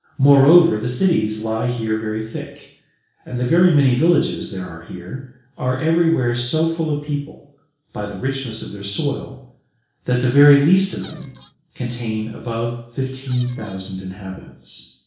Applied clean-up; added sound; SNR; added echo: neural separator model SepFormer DNS4.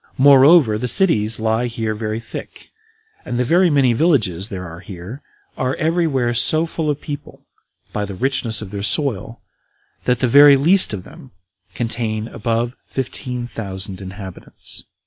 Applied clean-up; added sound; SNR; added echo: none; none; none; none.